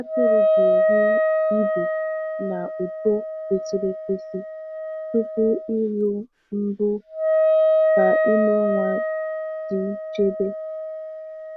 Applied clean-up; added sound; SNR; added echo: none; Wind instrument, woodwind instrument; -4 dB; none.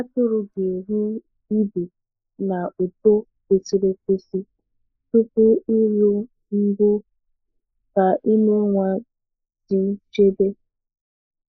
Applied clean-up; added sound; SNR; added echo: neural mask model Resemble Enhance denoiser.